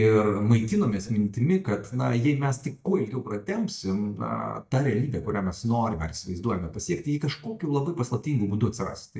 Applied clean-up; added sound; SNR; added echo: neural mask model DeepFilterNet 3.